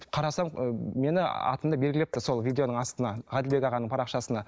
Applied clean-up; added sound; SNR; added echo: neural mask model Resemble Enhance denoiser.